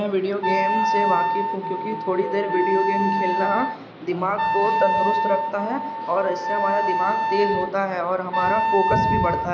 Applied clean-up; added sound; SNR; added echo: none; Wind instrument, woodwind instrument; -1 dB; none.